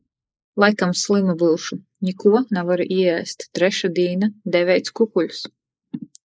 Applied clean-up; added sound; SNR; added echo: neural mask model Resemble Enhance denoiser.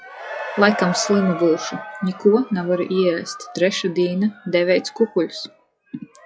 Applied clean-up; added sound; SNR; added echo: classical method log-MMSE.